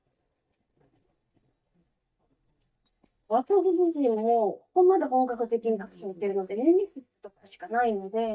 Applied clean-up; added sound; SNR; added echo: neural mask model DeepFilterNet 3.